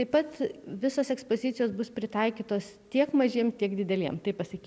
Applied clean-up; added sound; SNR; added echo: none; none; none; none.